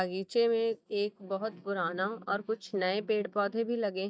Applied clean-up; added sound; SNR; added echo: neural mask model DeepFilterNet 3.